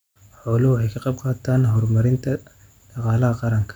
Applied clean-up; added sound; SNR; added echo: none; none; none; none.